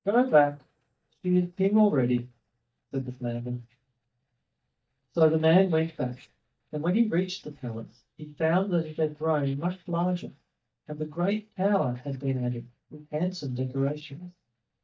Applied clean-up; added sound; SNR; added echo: neural mask model DeepFilterNet 3.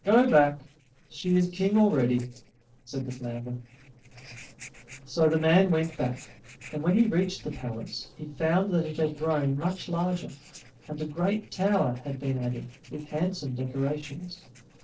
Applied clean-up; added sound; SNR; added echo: neural separator model SepFormer DNS4.